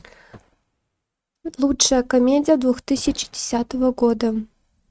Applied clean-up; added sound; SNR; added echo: neural mask model RNNoise.